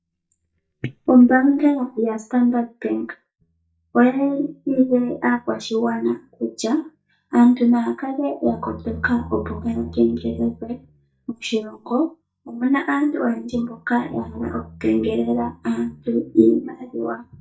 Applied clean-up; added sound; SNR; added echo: neural mask model DeepFilterNet 3.